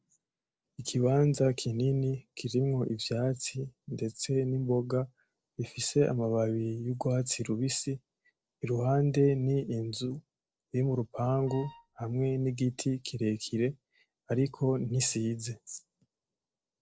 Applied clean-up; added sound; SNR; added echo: neural separator model SepFormer DNS4.